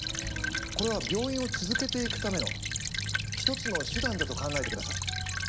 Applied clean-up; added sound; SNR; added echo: none; Stream / Trickle, dribble; 0 dB; none.